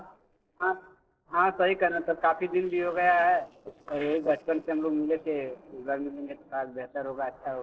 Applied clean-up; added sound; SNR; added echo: neural separator model SepFormer DNS4.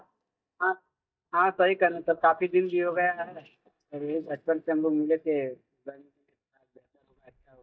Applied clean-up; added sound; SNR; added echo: neural mask model DeepFilterNet 3.